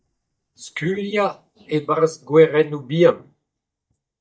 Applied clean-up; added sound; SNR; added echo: neural mask model DeepFilterNet 3.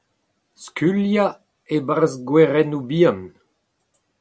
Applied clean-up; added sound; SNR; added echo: none; none; none; none.